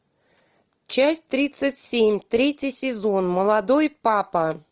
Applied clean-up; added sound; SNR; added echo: none; none; none; none.